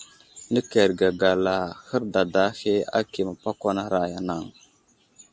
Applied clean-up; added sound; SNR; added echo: none; none; none; none.